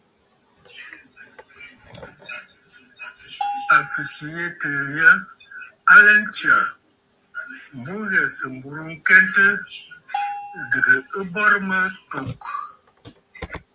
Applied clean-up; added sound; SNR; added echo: none; Bell; 9 dB; none.